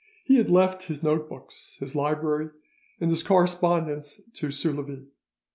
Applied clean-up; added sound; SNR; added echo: none; none; none; none.